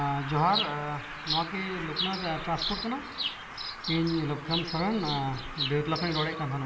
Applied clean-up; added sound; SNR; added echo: none; Bird vocalization, bird call, bird song; 5 dB; reverberation time 2.5 s.